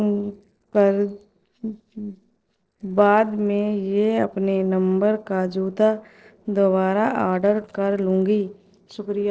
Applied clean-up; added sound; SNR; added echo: neural separator model SepFormer DNS4.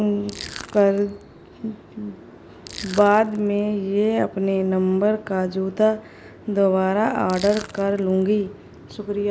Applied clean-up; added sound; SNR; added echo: none; Crushing; 17 dB; none.